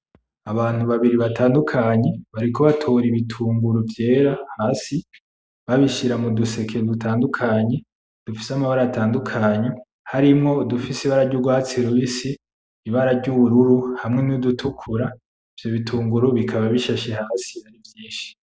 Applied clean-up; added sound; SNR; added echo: none; none; none; none.